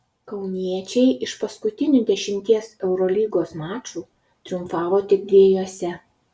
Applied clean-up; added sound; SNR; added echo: none; none; none; none.